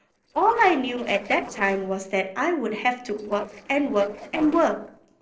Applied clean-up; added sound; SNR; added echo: neural separator model SepFormer DNS4.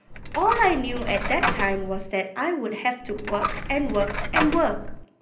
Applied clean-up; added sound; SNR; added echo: none; Coin (dropping); 3 dB; reverberation time 0.5 s.